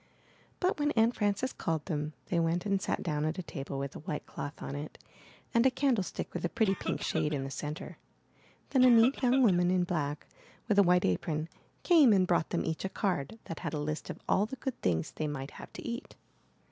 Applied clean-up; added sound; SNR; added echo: none; Cough; 12 dB; none.